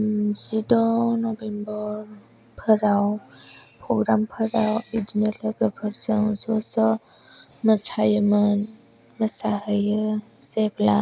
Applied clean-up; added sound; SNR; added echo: none; none; none; none.